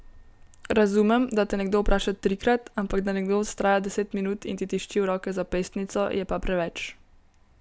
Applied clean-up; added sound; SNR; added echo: none; none; none; none.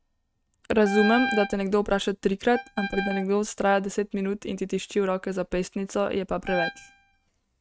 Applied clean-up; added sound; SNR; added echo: neural mask model RNNoise.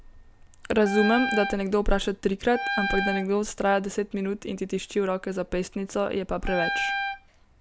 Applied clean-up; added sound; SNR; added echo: none; Wind instrument, woodwind instrument; 4 dB; none.